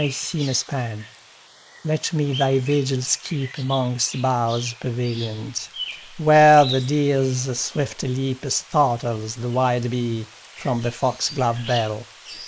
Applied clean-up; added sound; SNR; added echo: neural mask model Resemble Enhance denoiser.